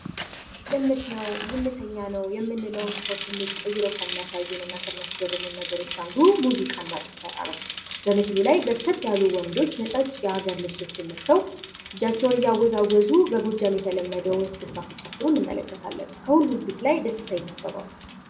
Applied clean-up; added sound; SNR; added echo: none; Bicycle; 10 dB; reverberation time 0.5 s.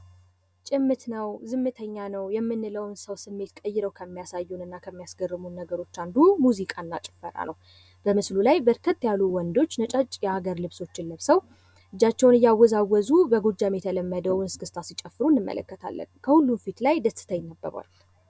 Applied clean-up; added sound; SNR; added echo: none; none; none; none.